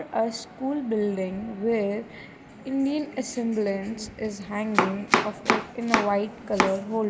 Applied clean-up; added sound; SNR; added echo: none; Domestic sounds, home sounds; -1 dB; none.